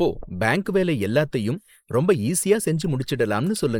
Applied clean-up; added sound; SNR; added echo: neural mask model Resemble Enhance denoiser.